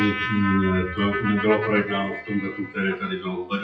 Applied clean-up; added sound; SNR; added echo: classical method WPE with log-MMSE.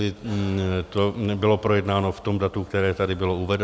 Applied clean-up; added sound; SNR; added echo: none; none; none; none.